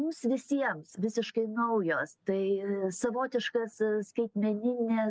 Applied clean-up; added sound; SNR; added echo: none; none; none; none.